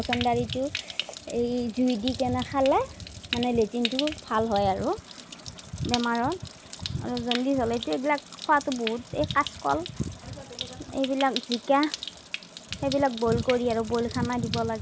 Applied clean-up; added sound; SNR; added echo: none; Stream; 11 dB; none.